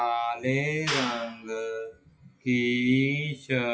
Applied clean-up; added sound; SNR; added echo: classical method WPE with log-MMSE.